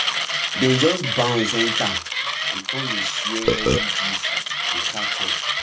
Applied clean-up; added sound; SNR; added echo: none; Burping, eructation + Mechanisms; -3 dB; none.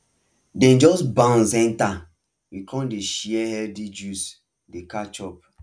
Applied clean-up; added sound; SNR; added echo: none; none; none; none.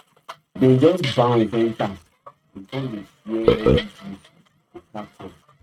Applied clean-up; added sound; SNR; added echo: neural mask model RNNoise.